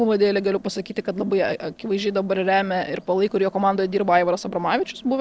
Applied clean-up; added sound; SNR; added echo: neural separator model SepFormer DNS4.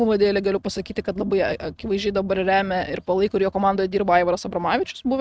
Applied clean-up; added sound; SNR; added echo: neural mask model RNNoise.